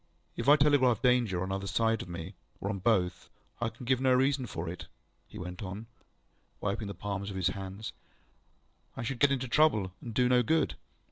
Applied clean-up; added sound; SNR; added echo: none; none; none; none.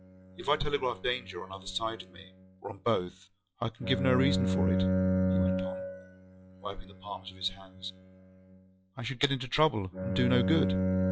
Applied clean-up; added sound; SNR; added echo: classical method log-MMSE.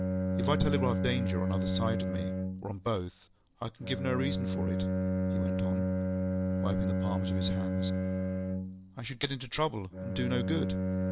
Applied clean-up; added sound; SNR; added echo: none; Bowed string instrument; -4 dB; none.